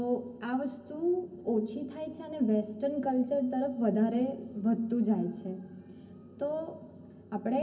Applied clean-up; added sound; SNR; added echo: none; none; none; reverberation time 0.3 s.